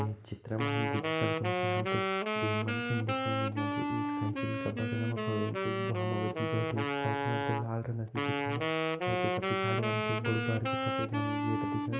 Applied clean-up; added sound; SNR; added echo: none; Wind instrument, woodwind instrument; -2 dB; reverberation time 0.4 s.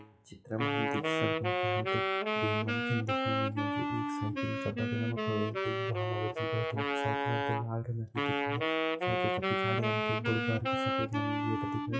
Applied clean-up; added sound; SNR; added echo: classical method WPE with log-MMSE.